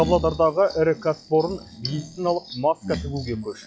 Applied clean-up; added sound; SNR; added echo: classical method log-MMSE.